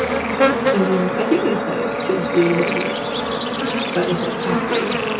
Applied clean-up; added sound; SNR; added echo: none; Bird / Insect; -2 dB; reverberation time 0.2 s.